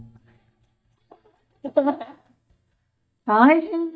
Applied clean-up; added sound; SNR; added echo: neural mask model DeepFilterNet 3.